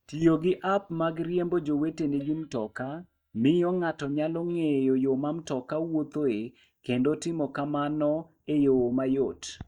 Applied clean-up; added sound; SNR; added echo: neural mask model DeepFilterNet 3.